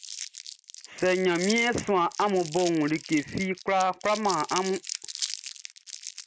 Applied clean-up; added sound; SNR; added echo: none; Crumpling, crinkling; 11 dB; none.